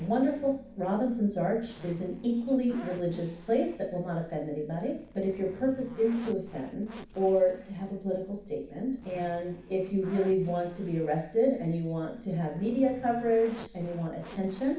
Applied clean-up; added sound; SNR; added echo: none; Zipper (clothing); 19 dB; reverberation time 0.6 s.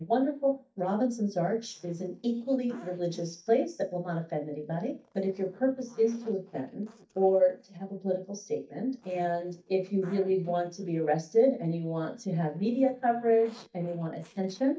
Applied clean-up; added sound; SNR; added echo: neural mask model DeepFilterNet 3.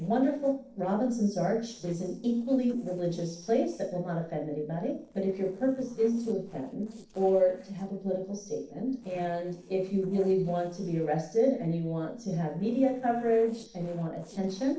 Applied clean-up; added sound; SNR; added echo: neural separator model SepFormer DNS4.